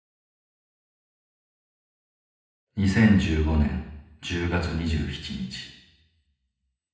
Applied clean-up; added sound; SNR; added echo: none; none; none; reverberation time 0.9 s.